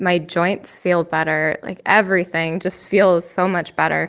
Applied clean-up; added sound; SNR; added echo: none; none; none; none.